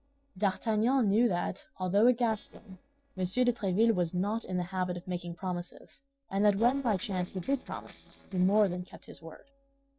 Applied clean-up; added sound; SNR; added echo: neural separator model SepFormer DNS4.